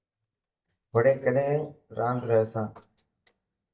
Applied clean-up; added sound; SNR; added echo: neural mask model DeepFilterNet 3.